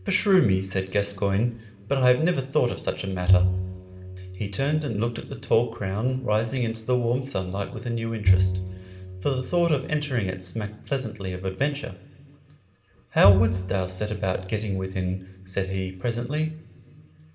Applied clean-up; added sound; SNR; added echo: none; Bowed string instrument; 4 dB; reverberation time 2.6 s.